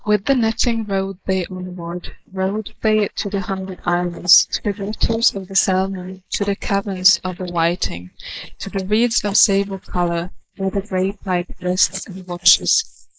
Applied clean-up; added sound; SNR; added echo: neural mask model Resemble Enhance denoiser.